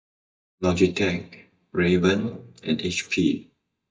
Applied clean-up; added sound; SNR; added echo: neural mask model DeepFilterNet 3.